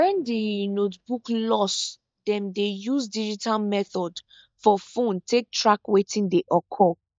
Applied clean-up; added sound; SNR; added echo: neural mask model DeepFilterNet 3.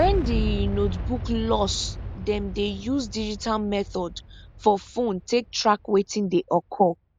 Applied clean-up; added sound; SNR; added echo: none; Boom; 7 dB; none.